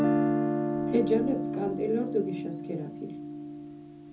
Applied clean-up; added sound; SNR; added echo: none; Guitar; -2 dB; reverberation time 0.4 s.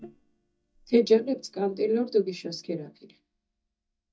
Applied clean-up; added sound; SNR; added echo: neural mask model DeepFilterNet 3.